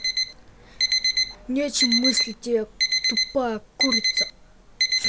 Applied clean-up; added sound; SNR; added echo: none; Alarm; -4 dB; none.